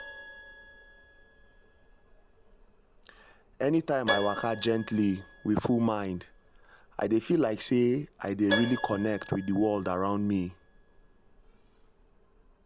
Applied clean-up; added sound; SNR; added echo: none; Keyboard (musical); 11 dB; none.